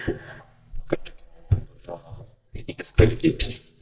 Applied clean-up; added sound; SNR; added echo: neural mask model DeepFilterNet 3.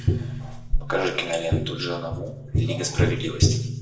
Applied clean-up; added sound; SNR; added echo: none; Tap; -4 dB; reverberation time 0.6 s.